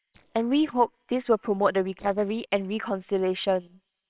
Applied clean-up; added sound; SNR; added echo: neural separator model SepFormer WHAMR!.